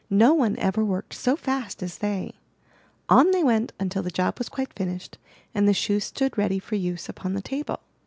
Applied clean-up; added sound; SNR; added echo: none; none; none; none.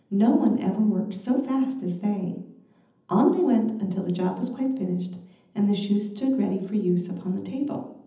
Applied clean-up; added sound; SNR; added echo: none; none; none; reverberation time 0.8 s.